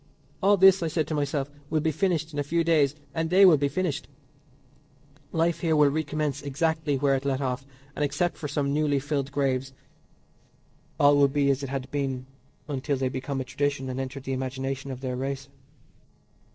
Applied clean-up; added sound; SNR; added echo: neural separator model SepFormer DNS4.